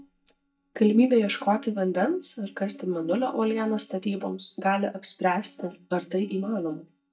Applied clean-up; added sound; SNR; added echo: neural mask model DeepFilterNet 3.